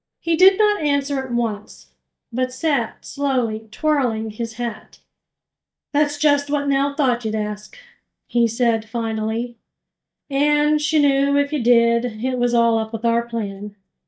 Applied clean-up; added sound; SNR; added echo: neural mask model DeepFilterNet 3.